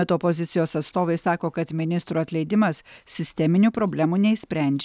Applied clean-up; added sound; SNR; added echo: none; none; none; none.